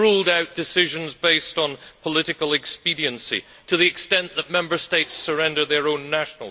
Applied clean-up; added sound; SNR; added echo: none; none; none; none.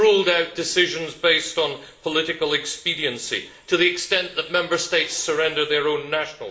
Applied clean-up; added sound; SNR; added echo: none; none; none; reverberation time 0.9 s.